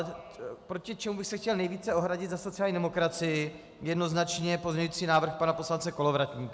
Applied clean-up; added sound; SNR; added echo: none; none; none; none.